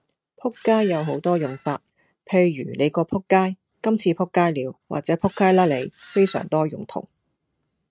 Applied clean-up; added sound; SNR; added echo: neural mask model RNNoise.